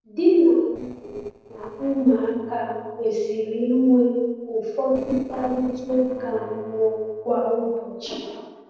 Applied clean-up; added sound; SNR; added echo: neural separator model SepFormer DNS4.